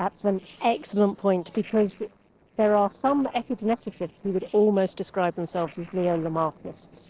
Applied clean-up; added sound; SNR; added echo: neural separator model SepFormer DNS4.